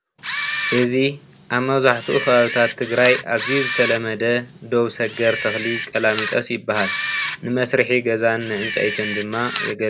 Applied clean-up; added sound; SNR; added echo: none; Camera; 7 dB; none.